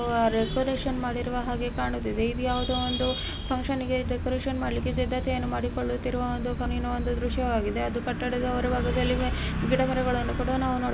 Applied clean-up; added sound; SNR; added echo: none; none; none; none.